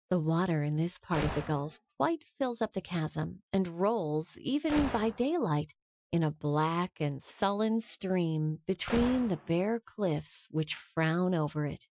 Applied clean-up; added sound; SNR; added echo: classical method Wiener filter.